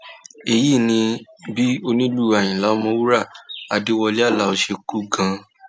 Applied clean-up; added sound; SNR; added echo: none; none; none; none.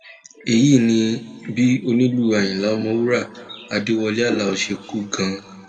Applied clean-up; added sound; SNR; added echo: none; none; none; reverberation time 1.6 s.